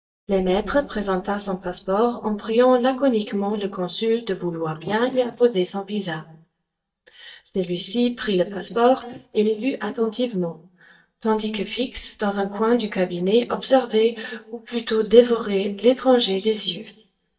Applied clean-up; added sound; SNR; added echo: neural mask model DeepFilterNet 3.